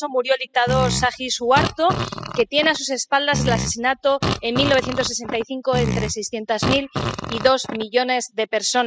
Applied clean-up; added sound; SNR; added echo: classical method spectral subtraction.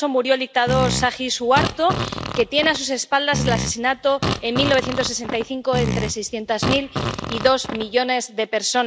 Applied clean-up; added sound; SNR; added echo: none; Fart; 5 dB; none.